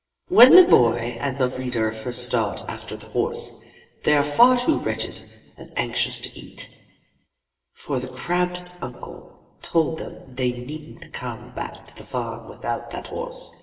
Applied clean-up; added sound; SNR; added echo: none; none; none; reverberation time 1.2 s.